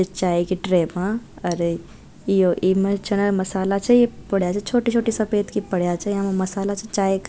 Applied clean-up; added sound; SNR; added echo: none; none; none; none.